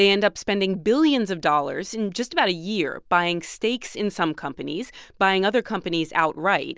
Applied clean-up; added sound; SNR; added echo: none; none; none; none.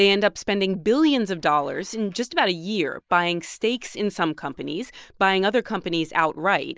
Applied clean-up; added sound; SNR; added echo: neural mask model Resemble Enhance denoiser.